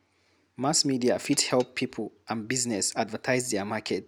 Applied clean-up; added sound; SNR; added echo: none; none; none; none.